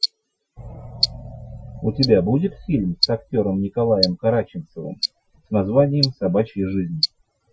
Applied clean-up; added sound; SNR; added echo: classical method Wiener filter.